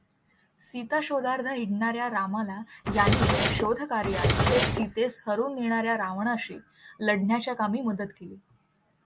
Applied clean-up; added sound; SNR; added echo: none; Drawer open or close; -3 dB; none.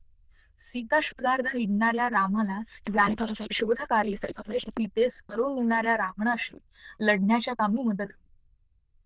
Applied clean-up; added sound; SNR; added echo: neural diffusion model UNIVERSE++.